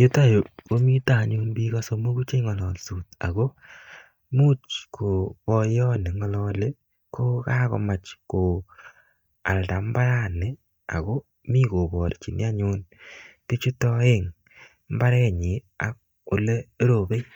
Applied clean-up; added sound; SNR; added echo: neural mask model DeepFilterNet 3.